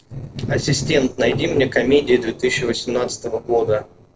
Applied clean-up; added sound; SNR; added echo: neural separator model SepFormer DNS4.